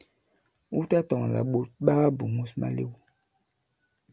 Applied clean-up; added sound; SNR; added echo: none; none; none; none.